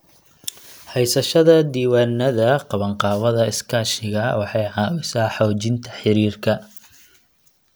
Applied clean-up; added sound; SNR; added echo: none; none; none; none.